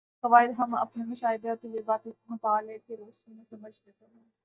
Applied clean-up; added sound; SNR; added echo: neural mask model DeepFilterNet 3.